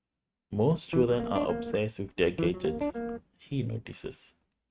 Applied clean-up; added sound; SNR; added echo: neural mask model RNNoise.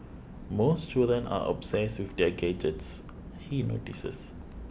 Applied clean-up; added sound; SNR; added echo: none; none; none; none.